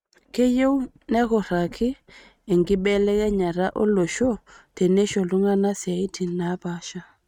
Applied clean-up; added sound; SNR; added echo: neural mask model RNNoise.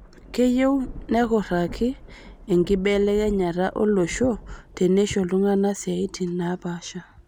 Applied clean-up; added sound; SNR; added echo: none; Thunder / Rain; 18 dB; none.